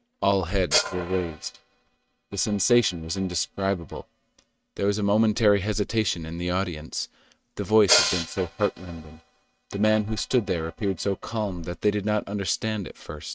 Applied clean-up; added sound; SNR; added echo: neural mask model RNNoise.